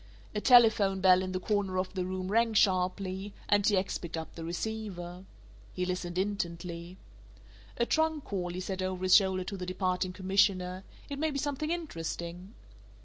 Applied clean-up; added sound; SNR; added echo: none; none; none; none.